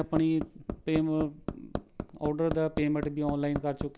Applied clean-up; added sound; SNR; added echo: none; Hammer; 8 dB; none.